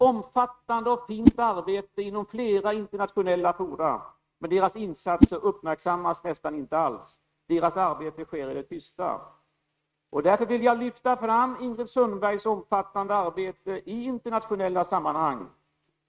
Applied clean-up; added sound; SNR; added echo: neural mask model RNNoise.